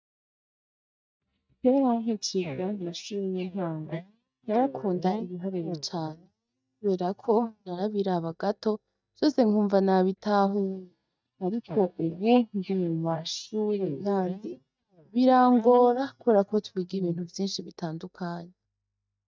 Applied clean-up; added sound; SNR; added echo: neural mask model DeepFilterNet 3.